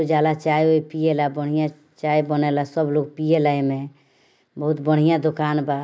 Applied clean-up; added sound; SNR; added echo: none; none; none; none.